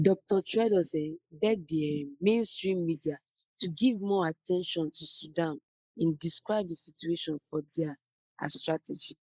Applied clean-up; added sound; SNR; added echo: neural mask model Resemble Enhance denoiser.